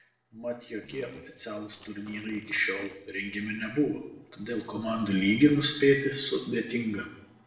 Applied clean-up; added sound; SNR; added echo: neural separator model SepFormer DNS4.